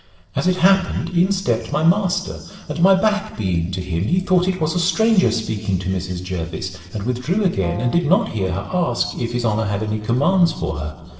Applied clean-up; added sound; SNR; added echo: neural separator model SepFormer DNS4.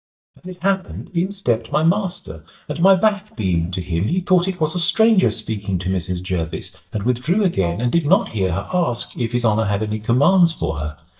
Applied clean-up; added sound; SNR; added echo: neural mask model DeepFilterNet 3.